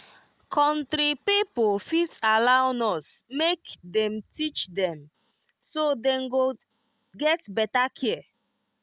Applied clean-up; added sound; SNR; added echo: none; none; none; none.